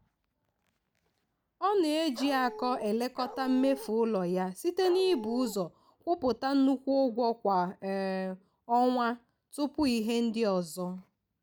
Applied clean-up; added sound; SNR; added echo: none; Dog; 13 dB; none.